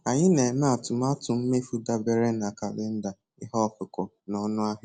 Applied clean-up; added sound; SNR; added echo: none; none; none; none.